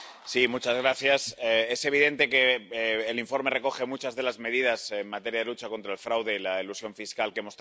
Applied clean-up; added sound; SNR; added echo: none; none; none; none.